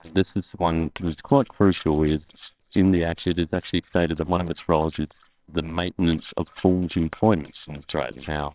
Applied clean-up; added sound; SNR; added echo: neural separator model SepFormer WHAMR!.